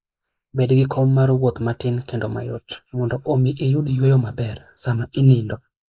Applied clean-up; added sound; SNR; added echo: neural mask model Resemble Enhance denoiser.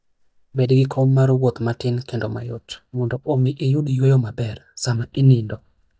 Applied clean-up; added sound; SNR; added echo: neural mask model DeepFilterNet 3.